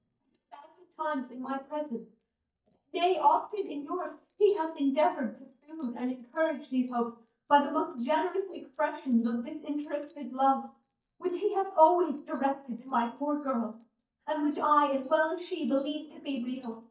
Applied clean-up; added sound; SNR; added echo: neural mask model DeepFilterNet 3.